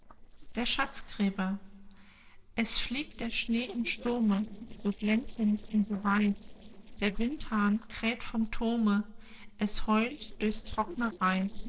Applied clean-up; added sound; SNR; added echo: neural separator model SepFormer DNS4.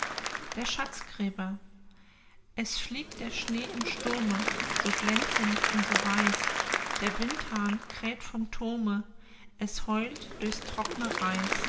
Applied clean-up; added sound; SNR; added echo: none; Applause / Crowd; 1 dB; reverberation time 1.6 s.